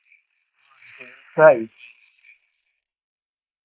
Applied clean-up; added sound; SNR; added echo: neural mask model Resemble Enhance denoiser.